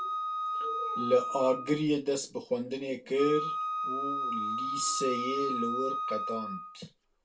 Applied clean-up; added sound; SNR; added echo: none; Wind instrument, woodwind instrument; 2 dB; reverberation time 0.2 s.